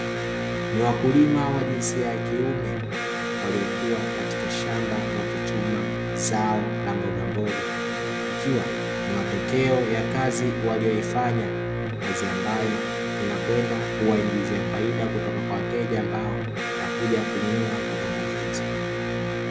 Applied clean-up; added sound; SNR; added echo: none; Electric guitar; 0 dB; none.